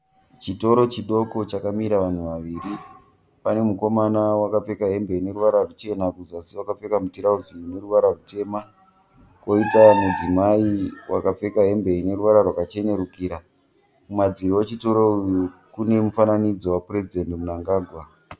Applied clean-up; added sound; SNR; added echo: none; none; none; none.